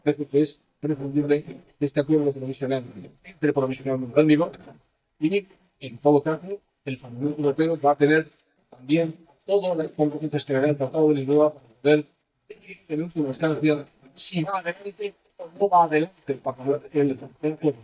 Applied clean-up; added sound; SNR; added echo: neural mask model DeepFilterNet 3.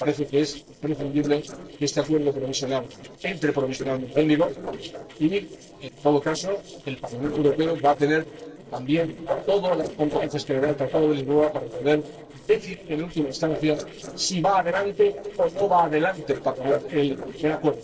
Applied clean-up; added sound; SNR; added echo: neural separator model SepFormer DNS4.